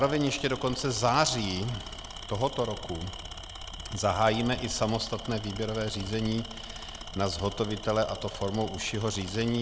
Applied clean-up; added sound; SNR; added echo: none; Tools; 11 dB; none.